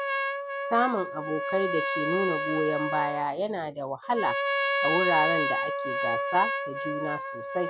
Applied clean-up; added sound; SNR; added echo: none; Trumpet; 0 dB; none.